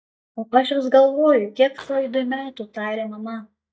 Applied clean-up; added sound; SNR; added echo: neural mask model DeepFilterNet 3.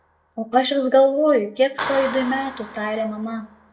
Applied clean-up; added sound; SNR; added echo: none; Clapping; 14 dB; reverberation time 0.5 s.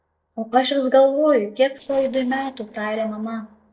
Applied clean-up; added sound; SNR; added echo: neural separator model SepFormer DNS4.